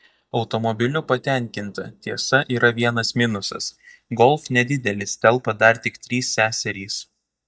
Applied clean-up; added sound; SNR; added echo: neural mask model DeepFilterNet 3.